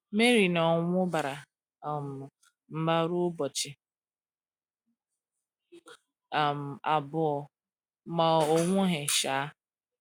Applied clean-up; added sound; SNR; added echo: none; none; none; none.